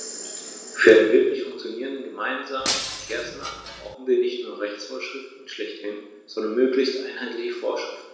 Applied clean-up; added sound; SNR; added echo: none; Shatter; 7 dB; reverberation time 1.1 s.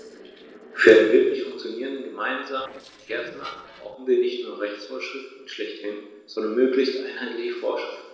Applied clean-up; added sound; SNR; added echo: neural separator model SepFormer DNS4.